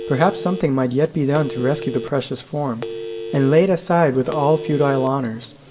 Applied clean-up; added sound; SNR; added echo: none; Telephone; 12 dB; reverberation time 1.4 s.